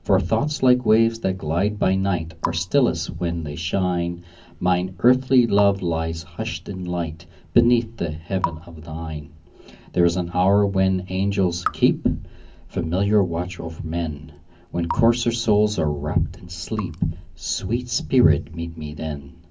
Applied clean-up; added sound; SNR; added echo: none; Raindrop / Drip; 17 dB; reverberation time 0.3 s.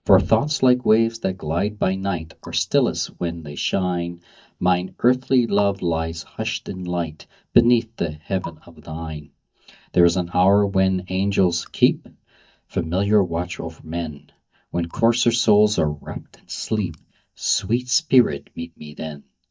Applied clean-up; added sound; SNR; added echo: neural mask model DeepFilterNet 3.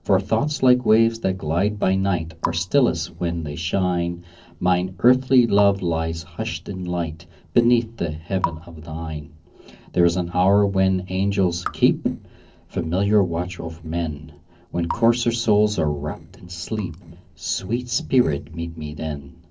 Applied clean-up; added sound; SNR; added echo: neural separator model SepFormer DNS4.